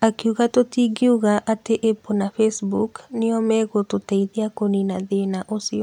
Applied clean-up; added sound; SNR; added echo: none; none; none; none.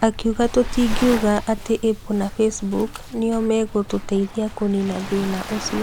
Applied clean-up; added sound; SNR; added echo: none; Waves, surf; 9 dB; none.